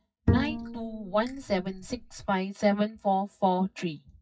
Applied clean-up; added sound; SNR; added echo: classical method WPE with log-MMSE.